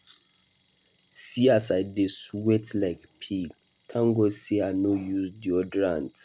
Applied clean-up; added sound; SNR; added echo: none; none; none; none.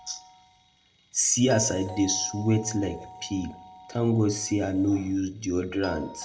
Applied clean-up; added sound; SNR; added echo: none; Doorbell; 18 dB; reverberation time 0.6 s.